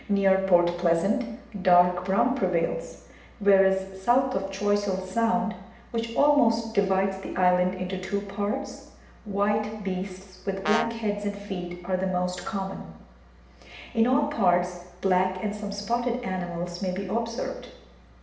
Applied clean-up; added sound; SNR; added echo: none; Brass instrument; 5 dB; reverberation time 0.8 s.